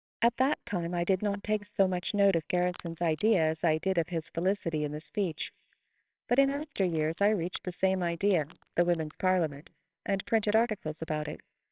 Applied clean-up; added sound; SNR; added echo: neural separator model SepFormer WHAMR!.